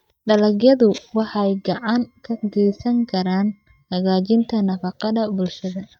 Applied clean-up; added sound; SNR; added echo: neural mask model DeepFilterNet 3.